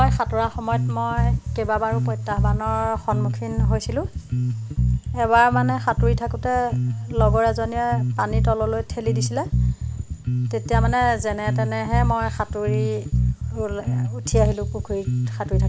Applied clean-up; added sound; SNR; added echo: none; Bass guitar; -2 dB; none.